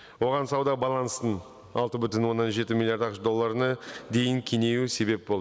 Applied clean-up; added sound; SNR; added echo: none; none; none; none.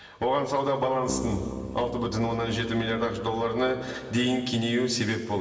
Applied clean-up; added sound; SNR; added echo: none; Keyboard (musical); 11 dB; reverberation time 1.9 s.